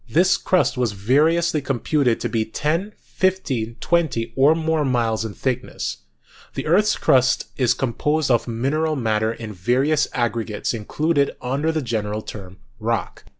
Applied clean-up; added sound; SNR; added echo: none; none; none; none.